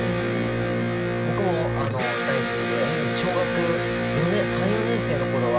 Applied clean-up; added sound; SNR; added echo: none; Electric guitar; -3 dB; reverberation time 0.7 s.